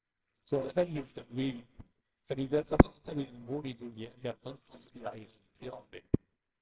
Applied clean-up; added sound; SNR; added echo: neural separator model SepFormer WHAMR!.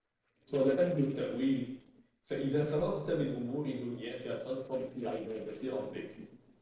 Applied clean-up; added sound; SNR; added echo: neural separator model SepFormer DNS4.